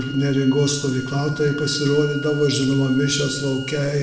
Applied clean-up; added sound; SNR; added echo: none; Wind instrument, woodwind instrument; 14 dB; reverberation time 0.9 s.